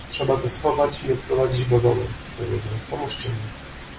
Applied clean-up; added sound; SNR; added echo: none; none; none; none.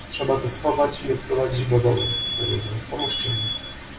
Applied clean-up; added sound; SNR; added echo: none; Alarm; 4 dB; reverberation time 1.4 s.